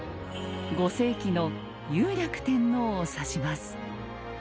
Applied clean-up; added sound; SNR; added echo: none; none; none; none.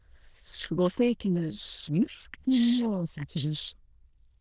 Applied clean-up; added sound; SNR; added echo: neural diffusion model UNIVERSE++.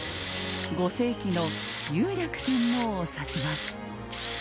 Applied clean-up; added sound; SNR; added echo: none; Tools; 7 dB; none.